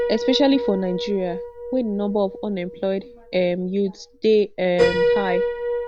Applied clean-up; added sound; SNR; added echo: none; Piano; 4 dB; none.